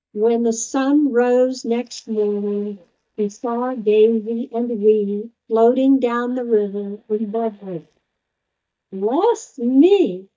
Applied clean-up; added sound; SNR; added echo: neural mask model DeepFilterNet 3.